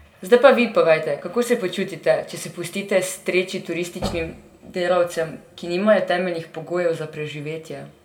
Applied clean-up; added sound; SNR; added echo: none; none; none; reverberation time 1.5 s.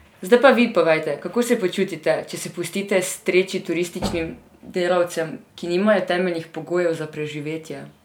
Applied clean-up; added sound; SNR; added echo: none; none; none; none.